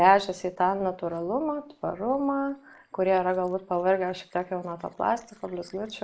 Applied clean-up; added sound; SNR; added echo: neural mask model Resemble Enhance denoiser.